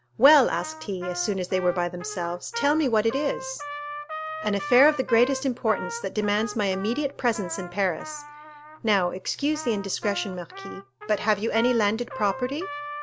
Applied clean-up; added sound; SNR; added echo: none; Trumpet; 12 dB; none.